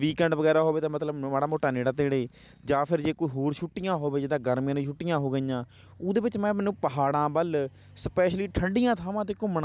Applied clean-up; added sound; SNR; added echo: none; none; none; none.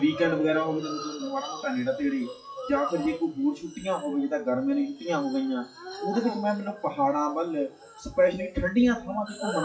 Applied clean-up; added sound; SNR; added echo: classical method WPE with log-MMSE.